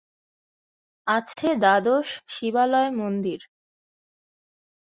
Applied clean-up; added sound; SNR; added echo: none; none; none; none.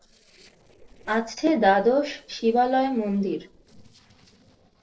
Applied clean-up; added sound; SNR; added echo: neural separator model SepFormer DNS4.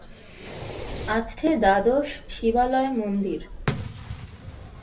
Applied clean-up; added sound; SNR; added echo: none; Fireworks; 10 dB; reverberation time 0.3 s.